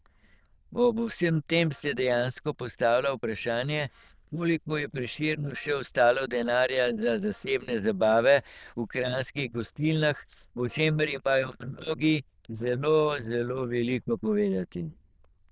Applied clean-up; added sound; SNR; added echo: neural diffusion model UNIVERSE++.